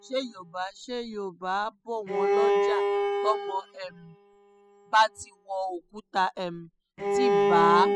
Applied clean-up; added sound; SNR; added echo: classical method spectral subtraction.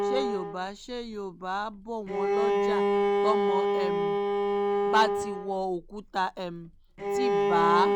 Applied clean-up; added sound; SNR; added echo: none; Bowed string instrument; -4 dB; none.